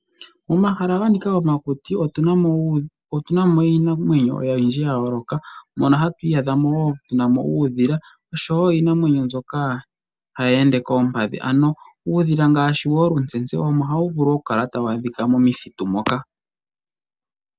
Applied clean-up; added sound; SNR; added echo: none; none; none; none.